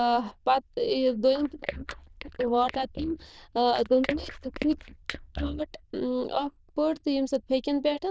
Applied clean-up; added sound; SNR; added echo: neural diffusion model UNIVERSE++.